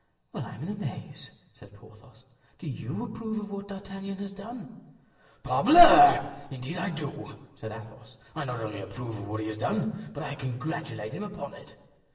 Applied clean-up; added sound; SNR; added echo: none; none; none; reverberation time 1.0 s.